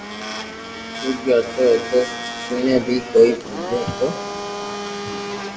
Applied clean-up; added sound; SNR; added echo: none; Domestic sounds, home sounds; 9 dB; reverberation time 1.1 s.